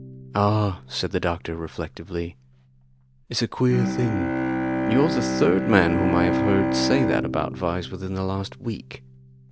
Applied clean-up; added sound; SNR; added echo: none; Bowed string instrument; 3 dB; none.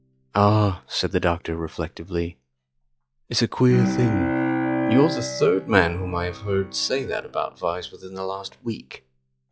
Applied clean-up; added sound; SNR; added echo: classical method log-MMSE.